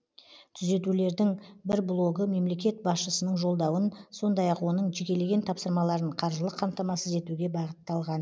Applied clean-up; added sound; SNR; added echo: none; none; none; none.